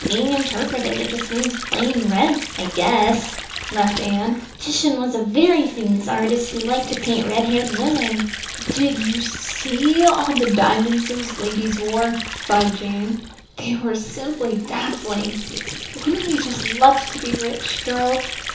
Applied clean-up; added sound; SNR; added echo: none; Sink (filling or washing) / Water; 9 dB; reverberation time 1.2 s.